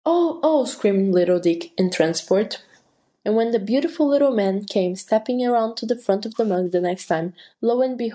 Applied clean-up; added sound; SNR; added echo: neural mask model DeepFilterNet 3.